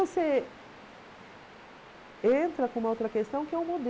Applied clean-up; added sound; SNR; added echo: none; Waves, surf; 19 dB; none.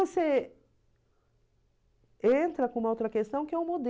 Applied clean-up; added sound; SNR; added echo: none; none; none; none.